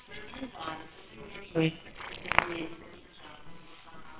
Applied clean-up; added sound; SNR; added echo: neural separator model SepFormer WHAMR!.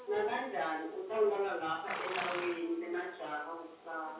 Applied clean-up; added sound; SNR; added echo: none; Livestock, farm animals, working animals; 10 dB; reverberation time 0.6 s.